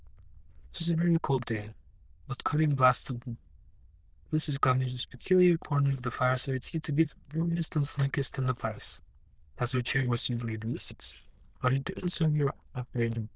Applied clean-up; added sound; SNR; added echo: neural diffusion model UNIVERSE++.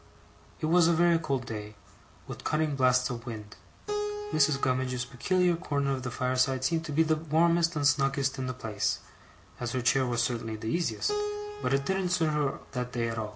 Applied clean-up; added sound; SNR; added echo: none; Keyboard (musical); 13 dB; none.